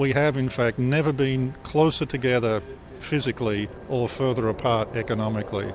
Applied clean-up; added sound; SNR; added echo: none; none; none; none.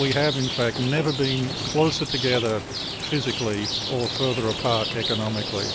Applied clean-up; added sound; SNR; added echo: none; Rain; 5 dB; none.